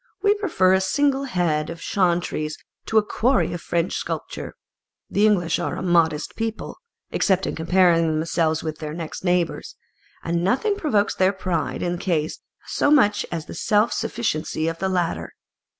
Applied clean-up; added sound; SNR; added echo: none; none; none; none.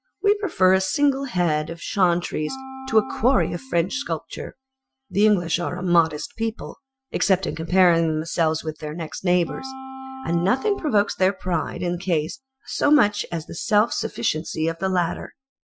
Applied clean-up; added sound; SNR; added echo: classical method Wiener filter.